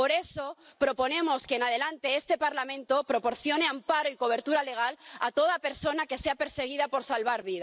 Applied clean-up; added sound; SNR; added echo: none; none; none; none.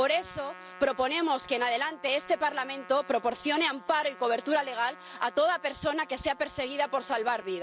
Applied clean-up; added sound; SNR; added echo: none; Trumpet; 19 dB; none.